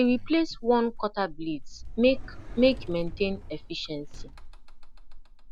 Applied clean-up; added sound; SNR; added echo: none; Sliding door; 10 dB; none.